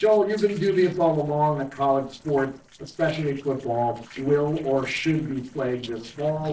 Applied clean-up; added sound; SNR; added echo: neural separator model SepFormer DNS4.